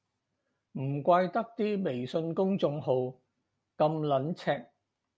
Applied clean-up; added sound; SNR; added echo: none; none; none; none.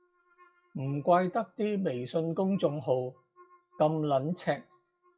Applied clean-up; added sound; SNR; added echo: classical method WPE with log-MMSE.